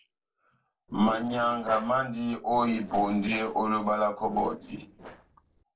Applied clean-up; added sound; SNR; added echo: neural separator model SepFormer DNS4.